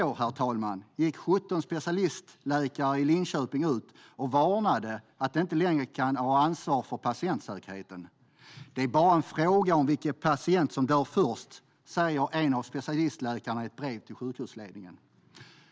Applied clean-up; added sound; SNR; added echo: none; none; none; none.